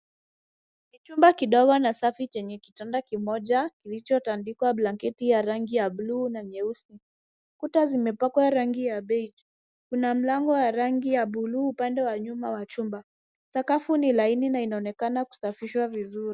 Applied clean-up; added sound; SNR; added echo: none; none; none; none.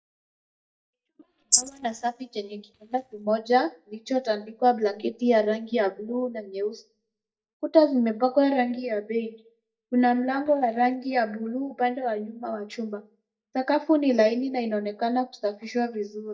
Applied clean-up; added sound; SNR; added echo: neural mask model DeepFilterNet 3.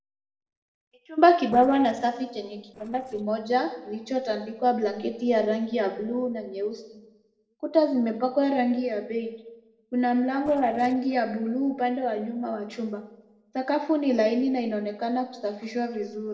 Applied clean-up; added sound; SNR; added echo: neural separator model SepFormer DNS4.